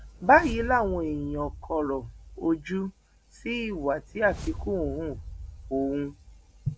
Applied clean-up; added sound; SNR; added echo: none; Whoosh, swoosh, swish; 13 dB; none.